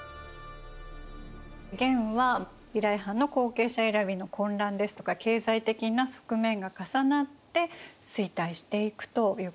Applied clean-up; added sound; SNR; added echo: none; none; none; none.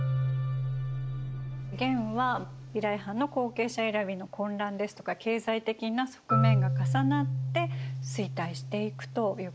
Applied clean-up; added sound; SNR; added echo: none; Marimba, xylophone; 0 dB; none.